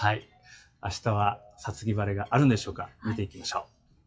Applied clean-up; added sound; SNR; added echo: classical method WPE with log-MMSE.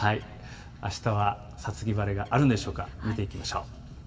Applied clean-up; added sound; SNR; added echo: none; Bird; 13 dB; reverberation time 1.3 s.